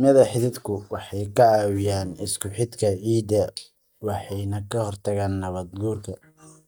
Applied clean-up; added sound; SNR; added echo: neural mask model DeepFilterNet 3.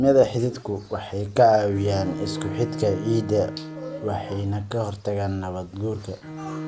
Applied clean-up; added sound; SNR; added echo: none; Bowed string instrument; 12 dB; none.